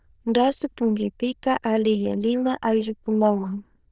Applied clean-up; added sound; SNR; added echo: neural diffusion model UNIVERSE++.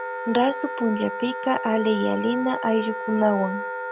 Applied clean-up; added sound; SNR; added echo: none; Wind instrument, woodwind instrument; 6 dB; none.